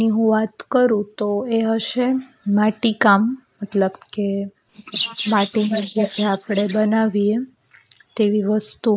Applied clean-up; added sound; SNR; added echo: neural mask model Resemble Enhance denoiser.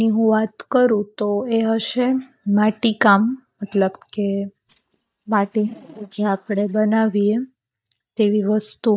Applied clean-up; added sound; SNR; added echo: neural mask model DeepFilterNet 3.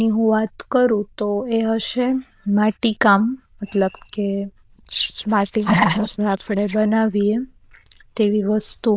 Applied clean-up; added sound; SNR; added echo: neural diffusion model UNIVERSE++.